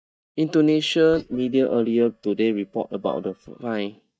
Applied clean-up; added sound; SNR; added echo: neural mask model DeepFilterNet 3.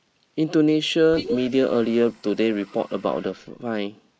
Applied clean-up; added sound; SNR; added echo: neural mask model Resemble Enhance denoiser.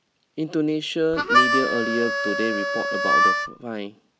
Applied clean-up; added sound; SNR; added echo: none; Harmonica; -4 dB; none.